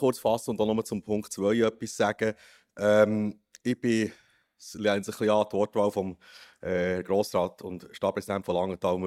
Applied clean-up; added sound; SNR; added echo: neural mask model DeepFilterNet 3.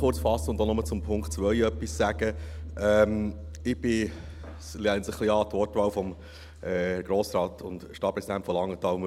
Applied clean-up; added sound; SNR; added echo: none; Piano; 10 dB; none.